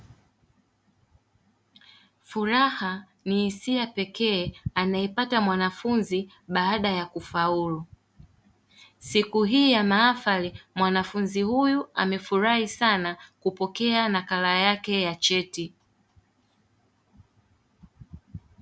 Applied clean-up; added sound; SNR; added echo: none; none; none; none.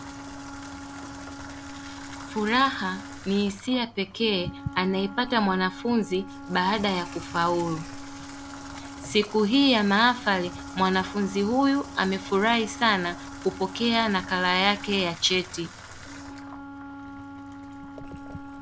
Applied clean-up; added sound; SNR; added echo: none; Bathtub (filling or washing) / Water tap, faucet + Wind instrument, woodwind instrument; 13 dB; none.